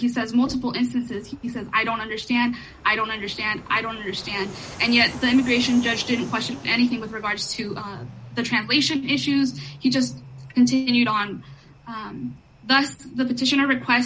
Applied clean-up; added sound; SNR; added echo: none; Fixed-wing aircraft, airplane + Knock; 20 dB; none.